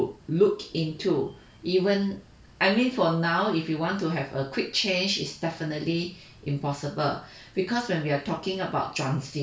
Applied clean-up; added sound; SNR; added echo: none; none; none; none.